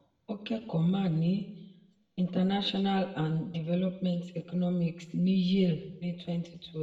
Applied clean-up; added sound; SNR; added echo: none; none; none; reverberation time 0.8 s.